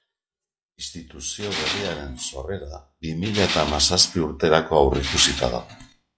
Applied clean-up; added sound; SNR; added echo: classical method log-MMSE.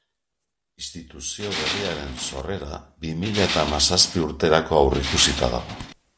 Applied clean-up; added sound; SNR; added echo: none; Tools; 6 dB; none.